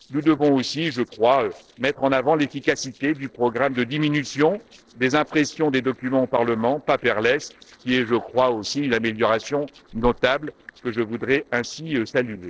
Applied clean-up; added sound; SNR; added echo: neural separator model SepFormer DNS4.